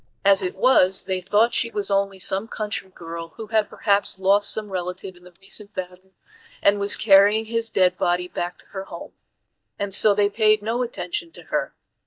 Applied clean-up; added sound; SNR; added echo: neural mask model DeepFilterNet 3.